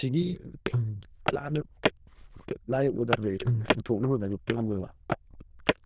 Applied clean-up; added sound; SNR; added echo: neural diffusion model UNIVERSE++.